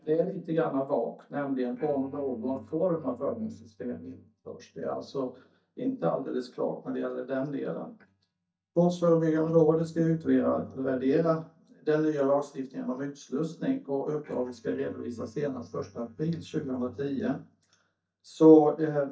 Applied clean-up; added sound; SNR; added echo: neural mask model DeepFilterNet 3.